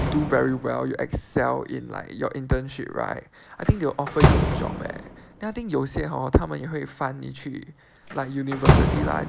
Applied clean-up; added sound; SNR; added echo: none; Slam; 0 dB; none.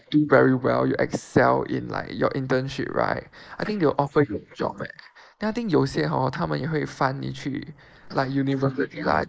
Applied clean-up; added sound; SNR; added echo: neural mask model Resemble Enhance denoiser.